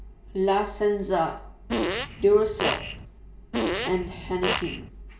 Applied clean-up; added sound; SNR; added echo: none; Fart; 3 dB; reverberation time 0.2 s.